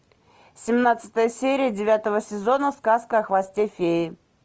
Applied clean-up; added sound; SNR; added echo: none; none; none; none.